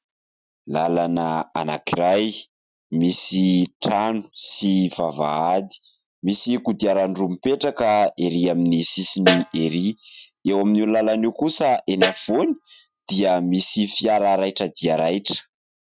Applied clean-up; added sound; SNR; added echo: neural mask model RNNoise.